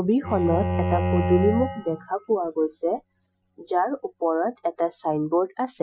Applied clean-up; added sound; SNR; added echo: classical method Wiener filter.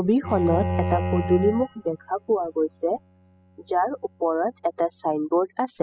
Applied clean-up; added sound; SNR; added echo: classical method spectral subtraction.